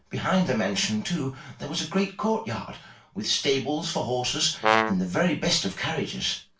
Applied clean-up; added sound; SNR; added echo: none; Brass instrument; -1 dB; reverberation time 0.3 s.